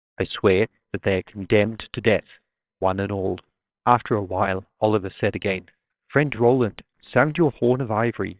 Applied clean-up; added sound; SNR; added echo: neural separator model SepFormer WHAMR!.